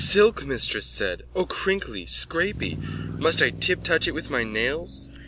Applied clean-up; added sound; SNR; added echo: none; Motor vehicle (road); 12 dB; none.